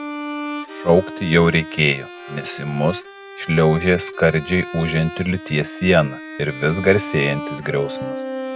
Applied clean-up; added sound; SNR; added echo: none; Bowed string instrument; 11 dB; none.